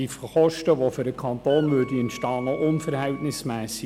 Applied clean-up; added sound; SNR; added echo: none; Wind instrument, woodwind instrument; 19 dB; none.